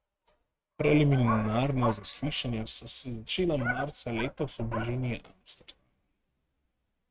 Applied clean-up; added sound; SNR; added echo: neural mask model RNNoise.